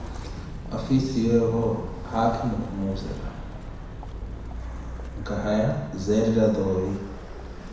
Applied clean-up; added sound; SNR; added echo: none; Walk, footsteps; 9 dB; reverberation time 1.0 s.